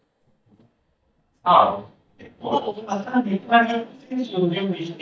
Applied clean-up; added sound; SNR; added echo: neural mask model DeepFilterNet 3.